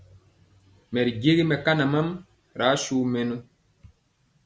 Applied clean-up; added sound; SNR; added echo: none; none; none; none.